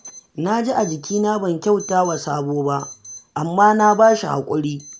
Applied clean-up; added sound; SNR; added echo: none; Alarm; 17 dB; none.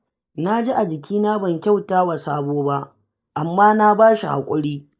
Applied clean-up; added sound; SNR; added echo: neural mask model DeepFilterNet 3.